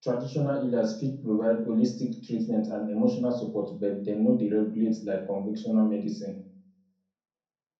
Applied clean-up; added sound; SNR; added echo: none; none; none; reverberation time 0.5 s.